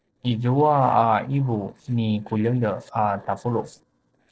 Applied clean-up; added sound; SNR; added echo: neural separator model SepFormer DNS4.